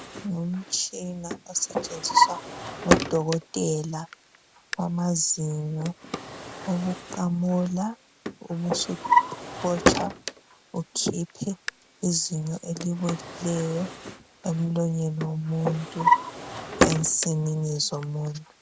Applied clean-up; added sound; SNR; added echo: none; Drawer open or close; 1 dB; none.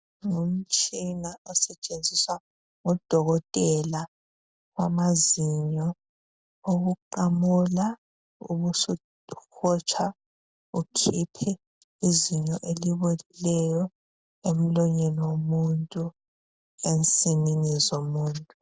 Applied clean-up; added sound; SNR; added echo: none; none; none; none.